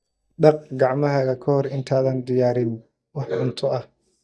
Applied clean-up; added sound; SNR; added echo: neural mask model DeepFilterNet 3.